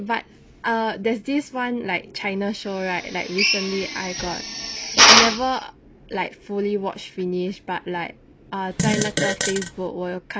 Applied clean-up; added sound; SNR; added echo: none; Fart + Drill; -5 dB; none.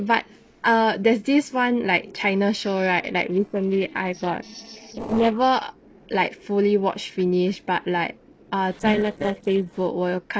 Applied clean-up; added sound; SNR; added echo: neural separator model SepFormer DNS4.